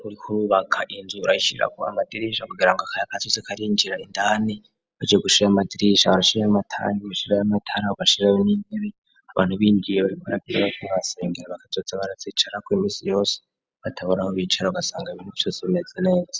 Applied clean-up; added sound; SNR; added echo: none; none; none; none.